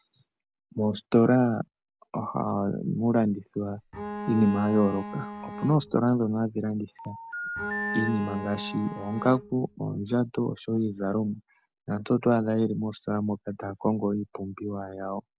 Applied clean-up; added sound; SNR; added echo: none; Bowed string instrument + Telephone; 8 dB; none.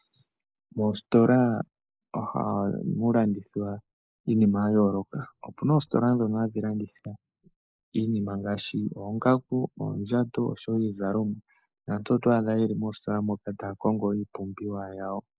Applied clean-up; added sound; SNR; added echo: neural mask model Resemble Enhance denoiser.